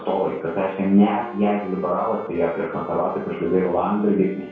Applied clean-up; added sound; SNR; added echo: none; Wind instrument, woodwind instrument; 18 dB; reverberation time 0.6 s.